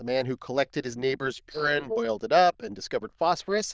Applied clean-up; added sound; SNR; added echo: neural diffusion model UNIVERSE++.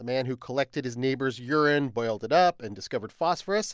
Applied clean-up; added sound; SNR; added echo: none; none; none; none.